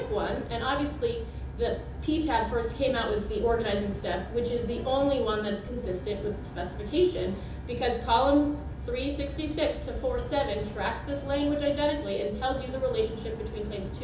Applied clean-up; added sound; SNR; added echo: none; Aircraft; 8 dB; reverberation time 1.2 s.